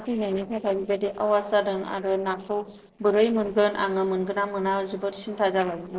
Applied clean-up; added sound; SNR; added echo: neural separator model SepFormer DNS4.